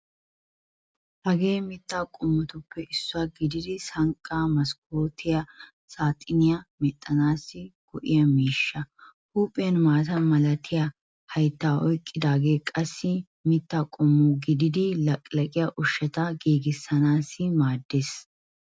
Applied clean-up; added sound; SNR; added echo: none; none; none; none.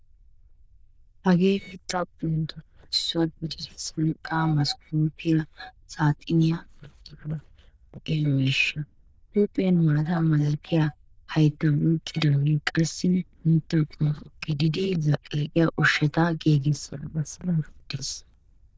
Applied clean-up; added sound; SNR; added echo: neural diffusion model UNIVERSE++.